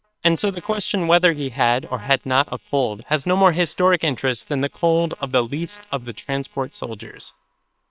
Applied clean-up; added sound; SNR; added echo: neural separator model SepFormer WHAM!.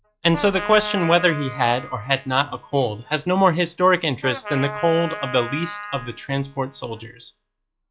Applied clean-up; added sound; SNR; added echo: classical method log-MMSE.